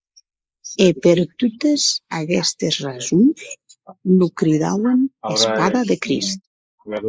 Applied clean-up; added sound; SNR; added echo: neural mask model Resemble Enhance denoiser.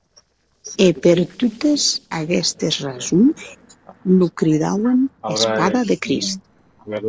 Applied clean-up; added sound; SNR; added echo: neural separator model SepFormer DNS4.